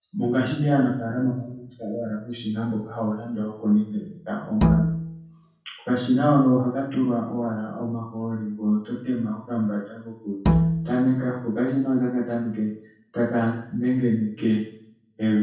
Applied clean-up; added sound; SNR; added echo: none; Bowed string instrument; -1 dB; reverberation time 0.6 s.